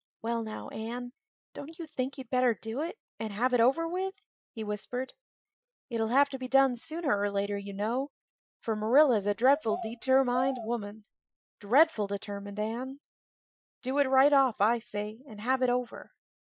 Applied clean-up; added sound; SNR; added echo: classical method Wiener filter.